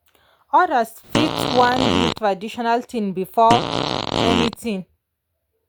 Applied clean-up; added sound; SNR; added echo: none; Fart; 0 dB; none.